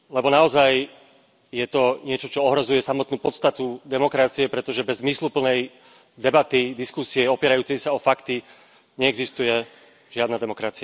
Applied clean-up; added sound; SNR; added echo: none; none; none; none.